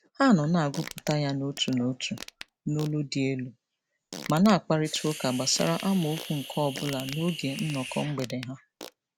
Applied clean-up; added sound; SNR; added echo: none; Fart + Hiss; 14 dB; none.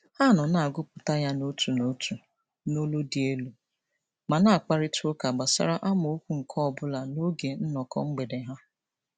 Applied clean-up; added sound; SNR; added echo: none; none; none; none.